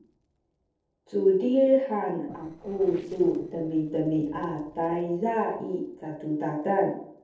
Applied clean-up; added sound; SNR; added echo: neural separator model SepFormer DNS4.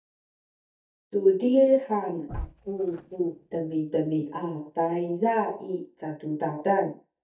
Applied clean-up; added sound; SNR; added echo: neural mask model DeepFilterNet 3.